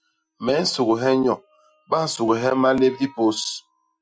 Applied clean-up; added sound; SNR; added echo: classical method Wiener filter.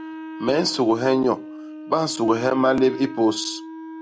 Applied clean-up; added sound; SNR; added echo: none; Wind instrument, woodwind instrument; 13 dB; none.